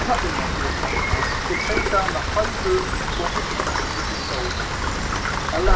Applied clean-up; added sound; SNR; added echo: none; Rain; -5 dB; reverberation time 0.2 s.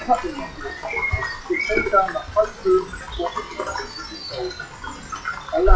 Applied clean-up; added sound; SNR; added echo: classical method WPE with log-MMSE.